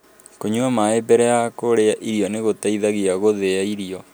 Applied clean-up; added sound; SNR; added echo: none; none; none; none.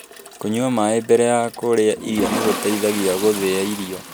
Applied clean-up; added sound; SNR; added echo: none; Toilet flush; 10 dB; none.